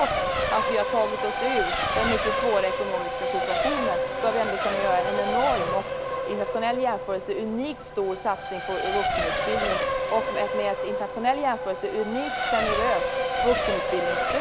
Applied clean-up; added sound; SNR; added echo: none; Race car, auto racing; -1 dB; none.